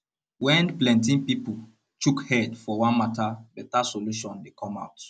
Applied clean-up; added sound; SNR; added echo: none; none; none; none.